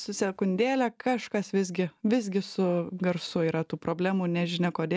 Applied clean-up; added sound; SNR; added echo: none; none; none; none.